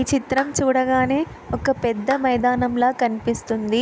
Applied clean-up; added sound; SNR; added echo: none; Clapping; 20 dB; none.